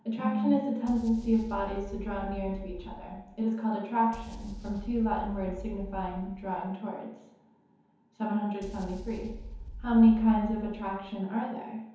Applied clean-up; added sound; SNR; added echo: none; Boom; 12 dB; reverberation time 0.9 s.